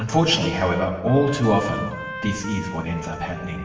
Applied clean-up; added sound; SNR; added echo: none; Trumpet; 11 dB; reverberation time 1.2 s.